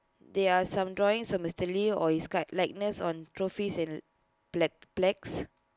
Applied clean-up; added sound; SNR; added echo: none; none; none; none.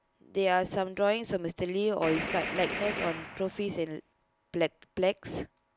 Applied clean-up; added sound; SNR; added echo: none; Gunshot, gunfire; 6 dB; none.